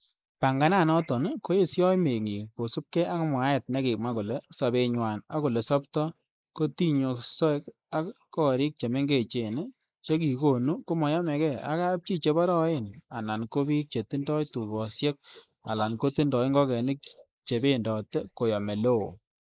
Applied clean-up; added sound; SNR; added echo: neural mask model Resemble Enhance denoiser.